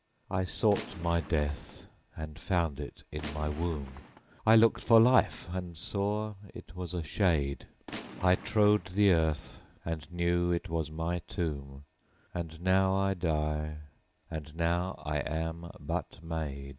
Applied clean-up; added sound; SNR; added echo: none; Gunshot, gunfire; 15 dB; none.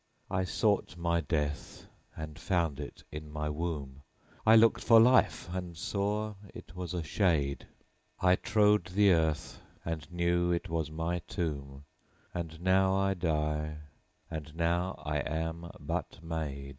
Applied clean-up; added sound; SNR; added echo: none; none; none; none.